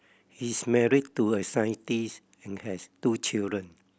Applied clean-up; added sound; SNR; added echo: none; none; none; none.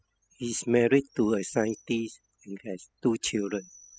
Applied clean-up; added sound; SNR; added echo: classical method spectral subtraction.